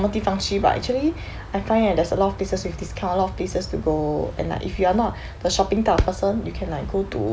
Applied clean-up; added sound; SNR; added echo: none; none; none; none.